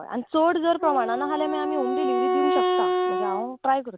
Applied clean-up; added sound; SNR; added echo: none; Wind instrument, woodwind instrument; 0 dB; none.